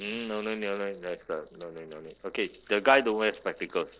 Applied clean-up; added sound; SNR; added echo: neural separator model SepFormer DNS4.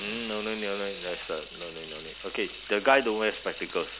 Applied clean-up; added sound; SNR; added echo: none; Sink (filling or washing) / Water tap, faucet; 12 dB; none.